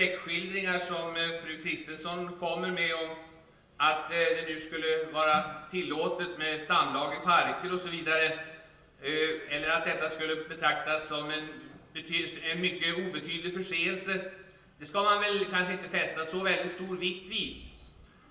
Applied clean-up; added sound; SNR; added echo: none; Wild animals; 13 dB; reverberation time 0.9 s.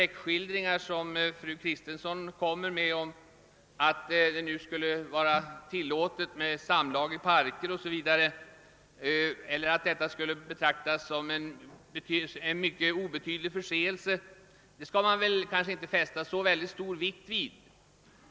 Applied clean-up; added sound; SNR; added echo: none; none; none; none.